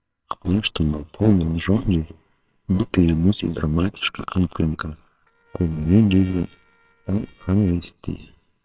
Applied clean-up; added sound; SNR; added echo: neural separator model SepFormer WHAMR!.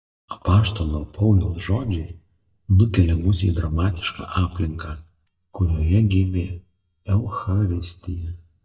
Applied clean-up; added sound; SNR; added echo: neural mask model DeepFilterNet 3.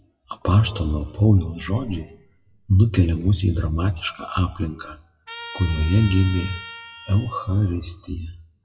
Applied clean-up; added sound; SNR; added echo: classical method WPE with log-MMSE.